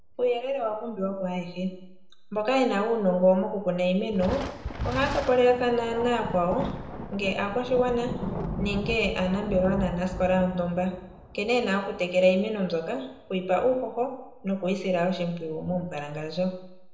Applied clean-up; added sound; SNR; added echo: none; Thunder; 11 dB; reverberation time 0.8 s.